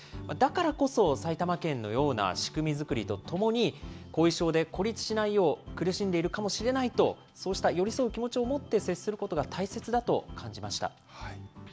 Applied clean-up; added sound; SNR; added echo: none; none; none; none.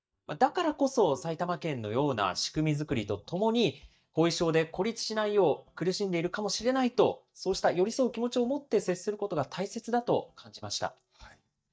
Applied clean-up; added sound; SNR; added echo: neural mask model DeepFilterNet 3.